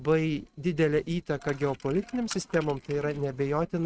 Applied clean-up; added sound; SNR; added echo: neural mask model RNNoise.